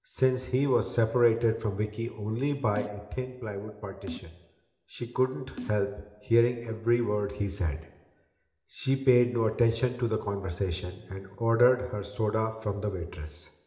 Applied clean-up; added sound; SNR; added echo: none; Snare drum; 14 dB; reverberation time 0.8 s.